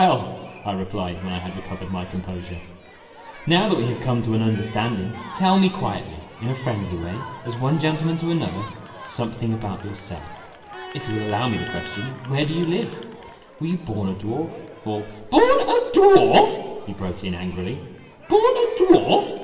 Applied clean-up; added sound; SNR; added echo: none; Crowd; 18 dB; reverberation time 1.1 s.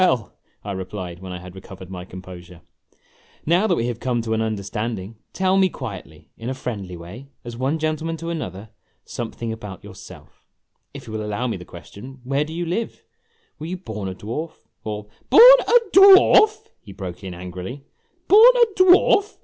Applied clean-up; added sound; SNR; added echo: none; none; none; none.